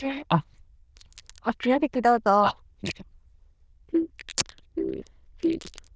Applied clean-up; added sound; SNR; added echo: neural diffusion model UNIVERSE++.